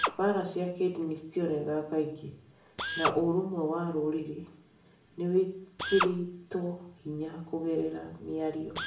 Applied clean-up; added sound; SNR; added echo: none; Drill; 8 dB; reverberation time 0.5 s.